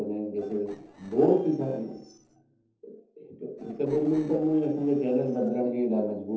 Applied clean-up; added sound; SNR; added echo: neural separator model SepFormer DNS4.